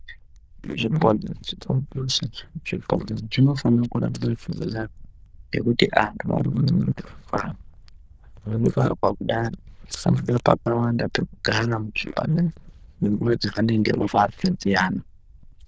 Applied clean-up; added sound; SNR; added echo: neural diffusion model UNIVERSE++.